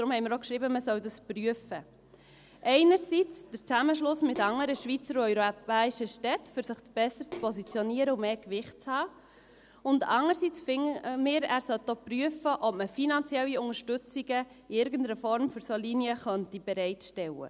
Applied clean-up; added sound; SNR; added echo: none; Splash, splatter; 19 dB; none.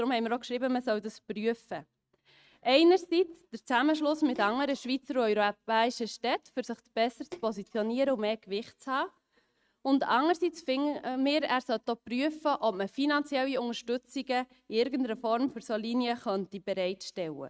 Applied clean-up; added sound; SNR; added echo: neural mask model RNNoise.